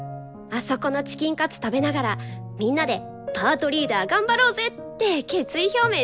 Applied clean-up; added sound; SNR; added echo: none; none; none; none.